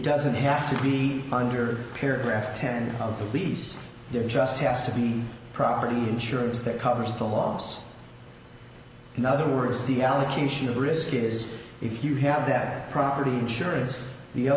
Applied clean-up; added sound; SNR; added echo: none; none; none; none.